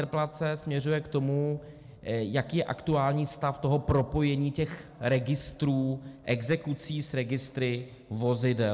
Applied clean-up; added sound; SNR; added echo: none; none; none; none.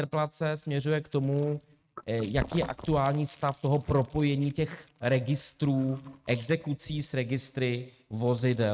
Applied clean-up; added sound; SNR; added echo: neural mask model RNNoise.